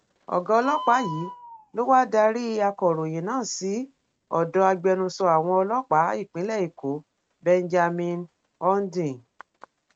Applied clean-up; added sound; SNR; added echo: neural mask model RNNoise.